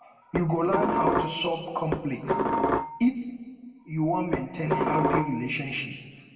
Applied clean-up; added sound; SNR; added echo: none; Dishes, pots, and pans; -2 dB; reverberation time 1.4 s.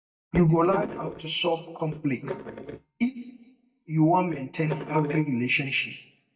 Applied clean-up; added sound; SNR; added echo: neural mask model DeepFilterNet 3.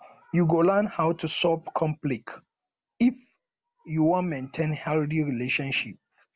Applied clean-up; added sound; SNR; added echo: none; none; none; none.